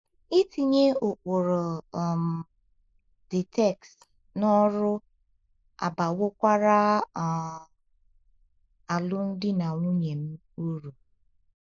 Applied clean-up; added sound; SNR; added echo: neural mask model Resemble Enhance denoiser.